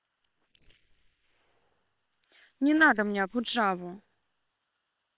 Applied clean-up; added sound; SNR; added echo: neural separator model SepFormer WHAM!.